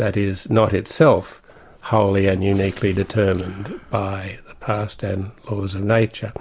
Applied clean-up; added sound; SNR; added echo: none; none; none; none.